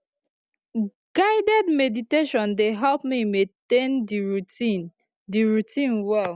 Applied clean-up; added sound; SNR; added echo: none; none; none; none.